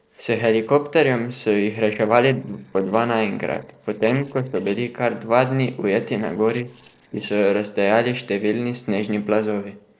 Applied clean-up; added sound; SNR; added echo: neural separator model SepFormer DNS4.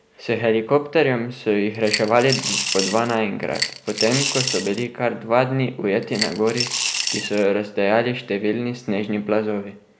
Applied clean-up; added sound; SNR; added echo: none; Coin (dropping) / Glass; 5 dB; none.